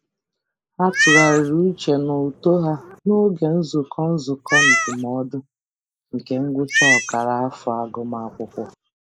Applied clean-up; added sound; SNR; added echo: neural mask model Resemble Enhance denoiser.